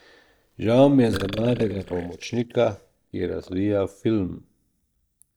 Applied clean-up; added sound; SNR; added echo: neural mask model DeepFilterNet 3.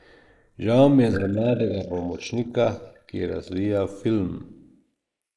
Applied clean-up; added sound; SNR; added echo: neural mask model Resemble Enhance denoiser.